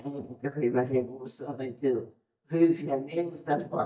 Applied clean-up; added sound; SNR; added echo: neural mask model DeepFilterNet 3.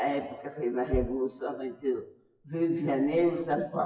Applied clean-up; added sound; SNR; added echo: classical method WPE with log-MMSE.